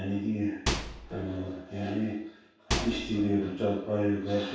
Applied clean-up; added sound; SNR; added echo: none; Microwave oven; 1 dB; reverberation time 0.7 s.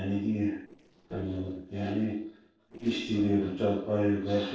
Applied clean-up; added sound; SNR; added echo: neural separator model SepFormer DNS4.